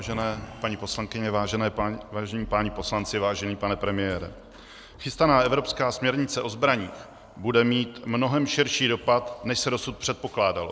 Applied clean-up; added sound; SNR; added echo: none; none; none; none.